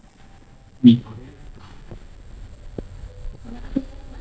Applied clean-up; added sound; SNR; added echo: neural mask model DeepFilterNet 3.